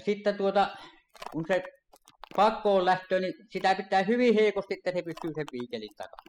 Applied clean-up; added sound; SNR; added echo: classical method spectral subtraction.